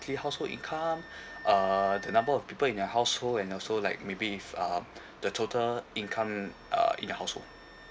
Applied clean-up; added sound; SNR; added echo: none; Wind instrument, woodwind instrument; 20 dB; none.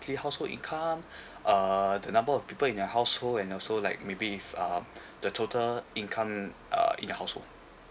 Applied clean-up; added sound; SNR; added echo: none; none; none; none.